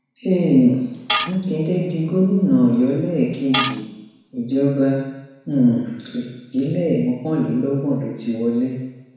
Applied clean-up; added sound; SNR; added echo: none; Tools; 6 dB; reverberation time 1.1 s.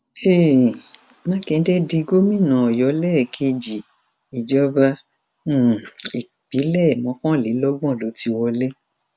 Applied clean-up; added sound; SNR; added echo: none; none; none; none.